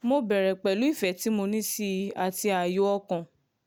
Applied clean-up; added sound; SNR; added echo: none; none; none; none.